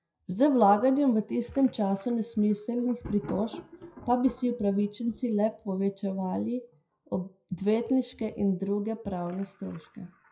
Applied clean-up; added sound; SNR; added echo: classical method WPE with log-MMSE.